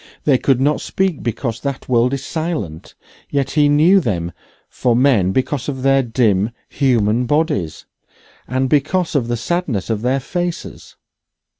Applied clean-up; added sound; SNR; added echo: none; none; none; none.